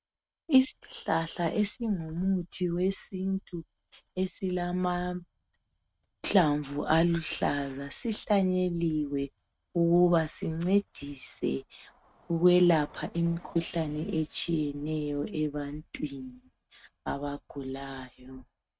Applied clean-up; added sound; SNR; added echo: neural mask model RNNoise.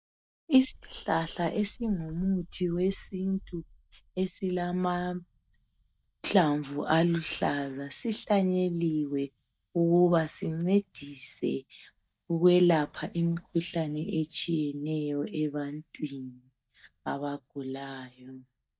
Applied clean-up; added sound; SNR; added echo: neural mask model DeepFilterNet 3.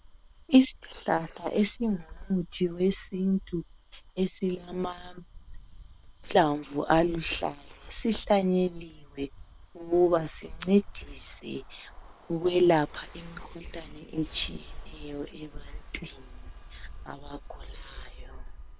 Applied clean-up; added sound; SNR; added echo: neural separator model SepFormer WHAM!.